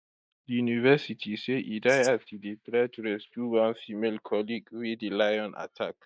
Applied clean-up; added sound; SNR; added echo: neural mask model DeepFilterNet 3.